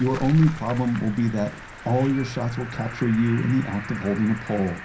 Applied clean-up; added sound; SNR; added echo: none; Cricket; 14 dB; reverberation time 0.3 s.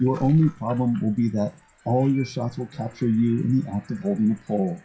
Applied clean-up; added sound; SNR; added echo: classical method WPE with log-MMSE.